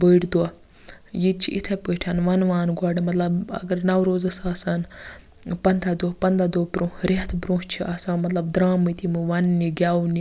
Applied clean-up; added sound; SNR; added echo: none; none; none; none.